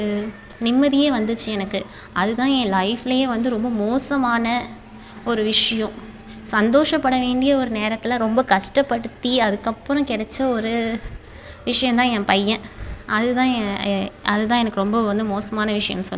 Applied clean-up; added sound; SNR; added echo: none; none; none; none.